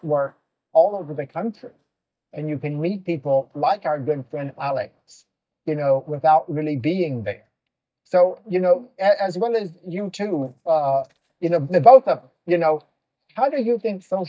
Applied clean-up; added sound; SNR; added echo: neural mask model DeepFilterNet 3.